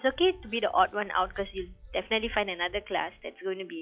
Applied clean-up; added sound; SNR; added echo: classical method log-MMSE.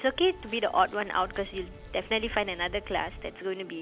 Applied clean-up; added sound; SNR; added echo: none; Walk, footsteps + Musical instrument; 16 dB; none.